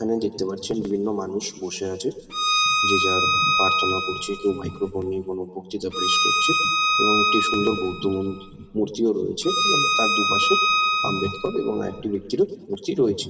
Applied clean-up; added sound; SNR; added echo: none; Bowed string instrument; -3 dB; reverberation time 1.9 s.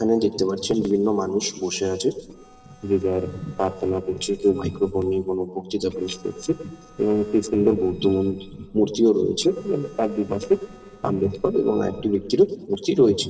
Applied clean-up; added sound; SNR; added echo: neural separator model SepFormer DNS4.